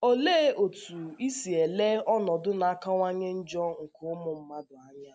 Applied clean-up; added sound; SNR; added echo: none; none; none; none.